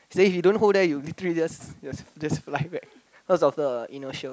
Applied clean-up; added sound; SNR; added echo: none; none; none; none.